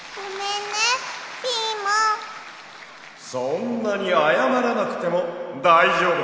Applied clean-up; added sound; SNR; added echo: none; none; none; none.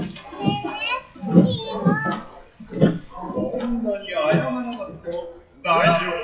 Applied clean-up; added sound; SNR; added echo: classical method WPE with log-MMSE.